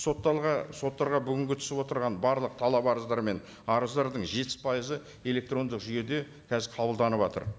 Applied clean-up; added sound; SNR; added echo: none; none; none; none.